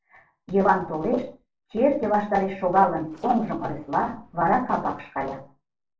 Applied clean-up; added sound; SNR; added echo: neural separator model SepFormer DNS4.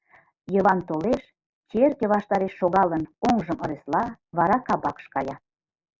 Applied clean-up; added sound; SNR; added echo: none; none; none; none.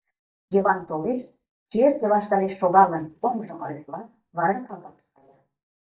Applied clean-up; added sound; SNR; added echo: neural mask model DeepFilterNet 3.